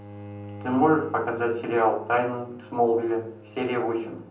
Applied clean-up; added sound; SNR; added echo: none; Bowed string instrument; 17 dB; reverberation time 0.6 s.